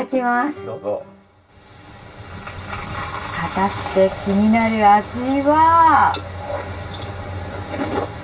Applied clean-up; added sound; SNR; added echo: none; none; none; reverberation time 0.2 s.